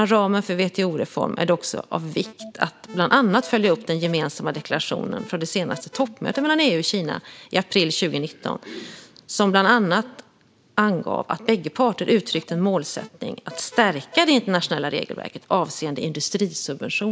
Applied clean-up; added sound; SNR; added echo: none; Alarm; 19 dB; none.